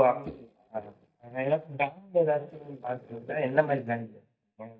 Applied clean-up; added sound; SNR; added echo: neural mask model DeepFilterNet 3.